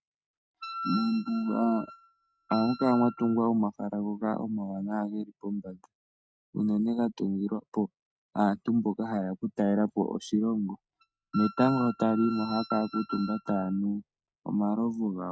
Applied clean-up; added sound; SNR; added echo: neural mask model RNNoise.